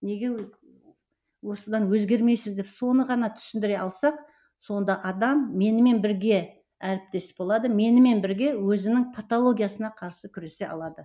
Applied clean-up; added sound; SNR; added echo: none; none; none; none.